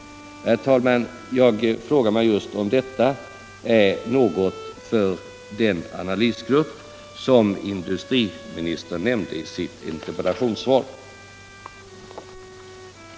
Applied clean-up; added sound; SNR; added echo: none; Bowed string instrument; 20 dB; none.